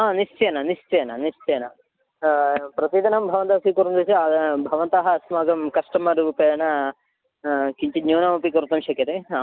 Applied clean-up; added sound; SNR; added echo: none; none; none; none.